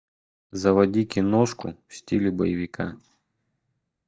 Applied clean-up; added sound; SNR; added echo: neural mask model DeepFilterNet 3.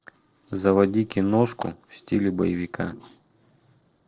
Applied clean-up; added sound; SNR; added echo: neural separator model SepFormer DNS4.